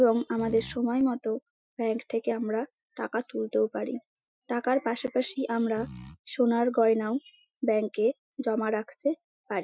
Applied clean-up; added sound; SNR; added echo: classical method Wiener filter.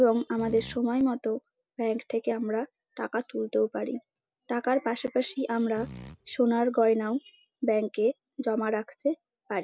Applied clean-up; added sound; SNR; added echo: none; Fart; 16 dB; none.